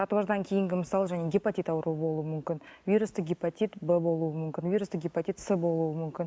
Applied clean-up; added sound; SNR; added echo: none; none; none; none.